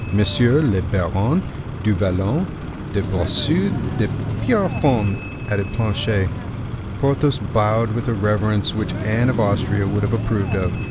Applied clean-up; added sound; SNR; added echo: none; Screech; 4 dB; none.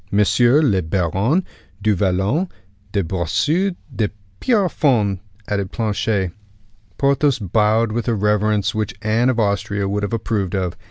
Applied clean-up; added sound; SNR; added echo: none; none; none; none.